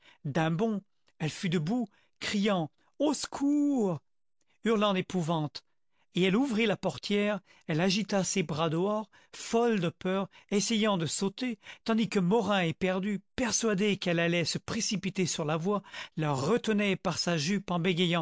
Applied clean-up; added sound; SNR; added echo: none; none; none; none.